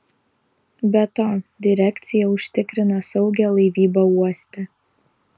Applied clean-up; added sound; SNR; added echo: none; none; none; none.